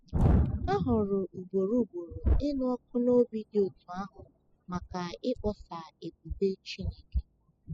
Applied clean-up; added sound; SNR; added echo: classical method spectral subtraction.